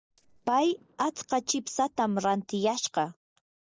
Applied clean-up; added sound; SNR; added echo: neural separator model SepFormer DNS4.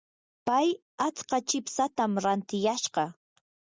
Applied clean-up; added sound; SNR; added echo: none; none; none; none.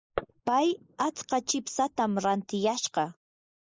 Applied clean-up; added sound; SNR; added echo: neural mask model Resemble Enhance denoiser.